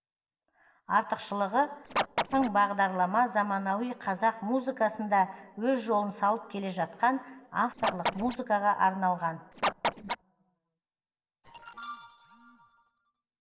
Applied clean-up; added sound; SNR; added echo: neural separator model SepFormer DNS4.